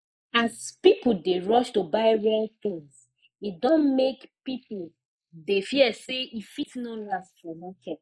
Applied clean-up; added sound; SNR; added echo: neural mask model Resemble Enhance denoiser.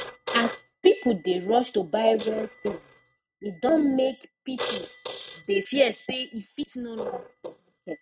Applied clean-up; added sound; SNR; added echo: neural mask model RNNoise.